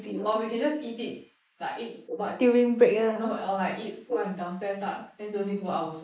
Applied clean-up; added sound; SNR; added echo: neural mask model Resemble Enhance denoiser.